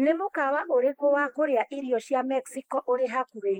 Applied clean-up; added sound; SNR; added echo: neural mask model Resemble Enhance denoiser.